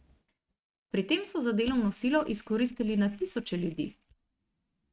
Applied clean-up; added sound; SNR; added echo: neural mask model RNNoise.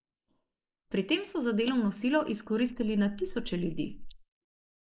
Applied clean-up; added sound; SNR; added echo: neural mask model Resemble Enhance denoiser.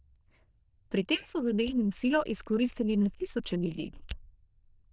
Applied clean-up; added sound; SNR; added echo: neural diffusion model UNIVERSE++.